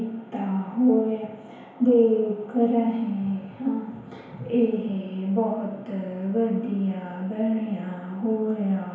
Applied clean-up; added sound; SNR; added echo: none; none; none; reverberation time 1.0 s.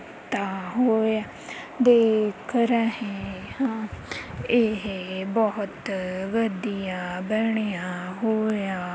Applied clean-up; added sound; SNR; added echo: none; none; none; none.